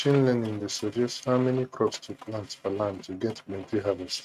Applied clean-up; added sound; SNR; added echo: neural mask model RNNoise.